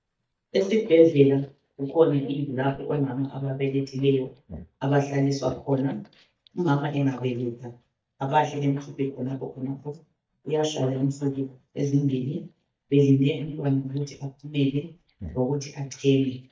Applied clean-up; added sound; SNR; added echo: neural mask model DeepFilterNet 3.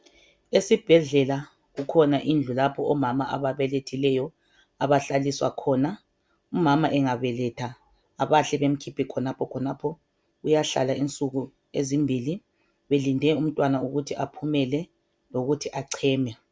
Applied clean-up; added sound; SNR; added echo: none; none; none; none.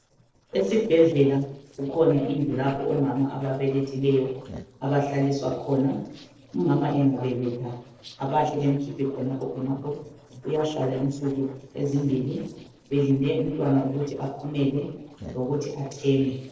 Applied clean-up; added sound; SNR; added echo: neural separator model SepFormer DNS4.